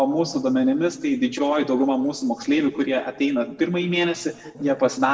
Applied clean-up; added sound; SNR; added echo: neural separator model SepFormer DNS4.